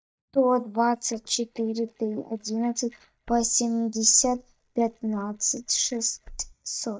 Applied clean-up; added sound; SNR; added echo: neural mask model DeepFilterNet 3.